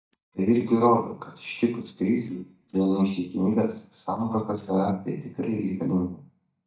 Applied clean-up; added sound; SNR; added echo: neural mask model DeepFilterNet 3.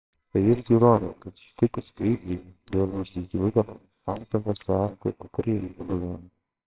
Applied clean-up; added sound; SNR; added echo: neural separator model SepFormer WHAMR!.